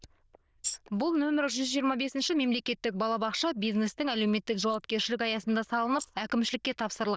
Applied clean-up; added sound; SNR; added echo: neural diffusion model UNIVERSE++.